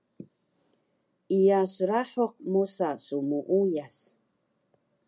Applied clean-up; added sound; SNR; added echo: none; none; none; none.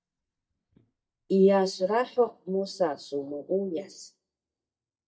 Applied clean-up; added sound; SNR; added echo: neural mask model DeepFilterNet 3.